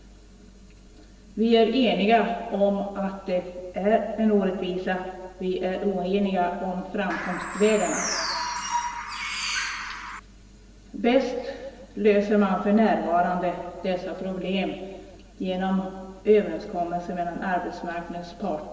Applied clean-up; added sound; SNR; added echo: none; Bird; 5 dB; reverberation time 1.3 s.